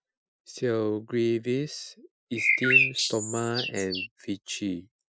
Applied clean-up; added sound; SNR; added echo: classical method Wiener filter.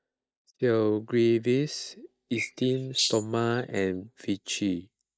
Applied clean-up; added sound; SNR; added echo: neural mask model DeepFilterNet 3.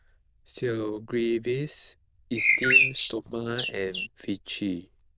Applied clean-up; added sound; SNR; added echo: neural diffusion model UNIVERSE++.